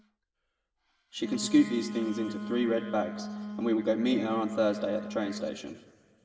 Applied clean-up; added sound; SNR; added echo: none; Wind instrument, woodwind instrument; 9 dB; reverberation time 1.5 s.